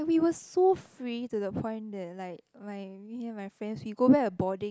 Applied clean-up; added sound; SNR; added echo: none; none; none; none.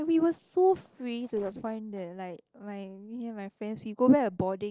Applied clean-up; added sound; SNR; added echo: neural separator model SepFormer DNS4.